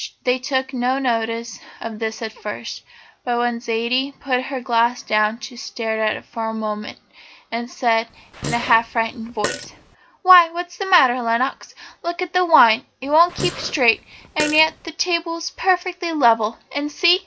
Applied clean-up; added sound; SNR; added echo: none; Fart; 11 dB; none.